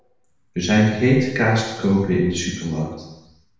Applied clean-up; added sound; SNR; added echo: none; none; none; reverberation time 1.0 s.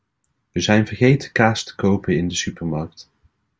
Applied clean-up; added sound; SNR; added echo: none; none; none; none.